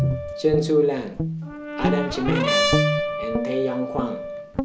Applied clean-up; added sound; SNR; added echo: none; Brass instrument + Guitar; -2 dB; none.